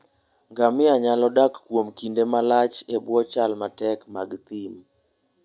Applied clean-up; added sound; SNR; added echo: none; none; none; none.